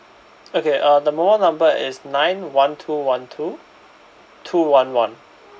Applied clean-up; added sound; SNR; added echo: none; none; none; none.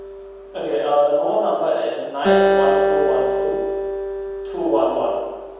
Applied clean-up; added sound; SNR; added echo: none; Acoustic guitar; 0 dB; reverberation time 1.2 s.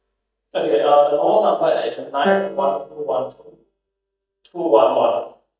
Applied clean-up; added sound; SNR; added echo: neural mask model DeepFilterNet 3.